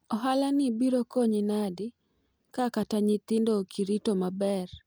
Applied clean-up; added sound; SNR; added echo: none; none; none; none.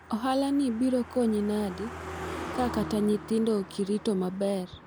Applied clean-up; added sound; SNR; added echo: none; Car passing by; 12 dB; none.